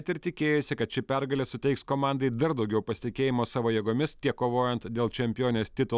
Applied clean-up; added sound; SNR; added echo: none; none; none; none.